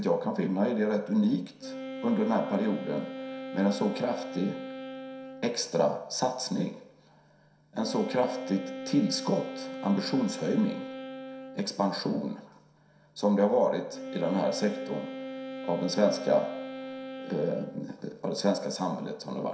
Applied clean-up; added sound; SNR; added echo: none; Wind instrument, woodwind instrument; 11 dB; reverberation time 0.7 s.